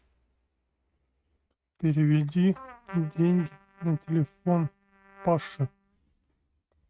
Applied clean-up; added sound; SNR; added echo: neural mask model RNNoise.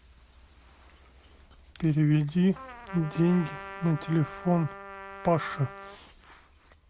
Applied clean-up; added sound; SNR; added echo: none; Trumpet; 14 dB; none.